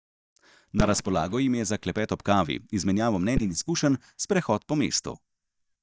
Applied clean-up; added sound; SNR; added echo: neural mask model DeepFilterNet 3.